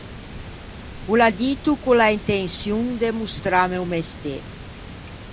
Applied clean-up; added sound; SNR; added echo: none; Water; 14 dB; none.